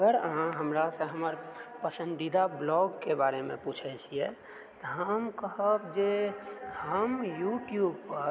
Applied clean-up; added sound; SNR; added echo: none; none; none; none.